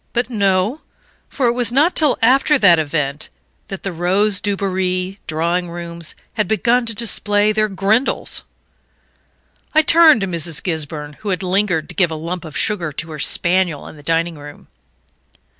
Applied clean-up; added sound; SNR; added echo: none; none; none; none.